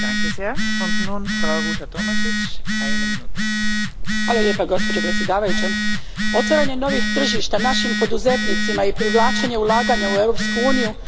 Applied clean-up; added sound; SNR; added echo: none; Telephone; -3 dB; none.